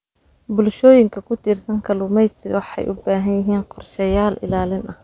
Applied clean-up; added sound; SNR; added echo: none; none; none; none.